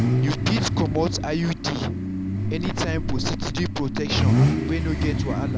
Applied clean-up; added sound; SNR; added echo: none; Idling / Accelerating, revving, vroom / Car; -3 dB; none.